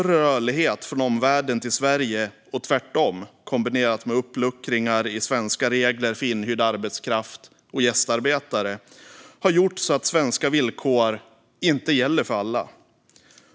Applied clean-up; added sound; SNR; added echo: none; none; none; none.